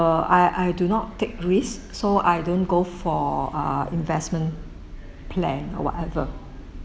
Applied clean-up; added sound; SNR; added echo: none; none; none; none.